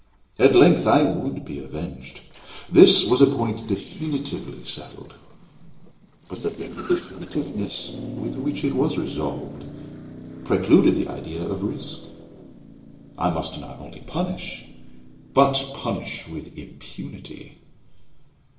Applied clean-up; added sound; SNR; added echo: neural separator model SepFormer DNS4.